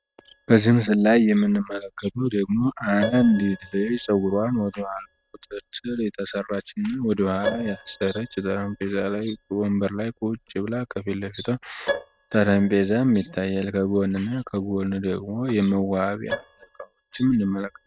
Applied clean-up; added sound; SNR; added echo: neural mask model RNNoise.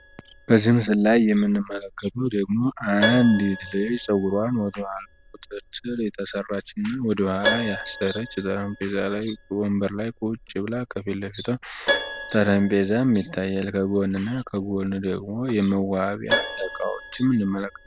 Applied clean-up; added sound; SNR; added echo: none; Keyboard (musical); 10 dB; none.